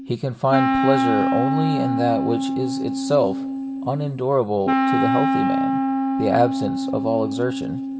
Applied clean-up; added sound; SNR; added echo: none; Wind instrument, woodwind instrument; -1 dB; reverberation time 2.0 s.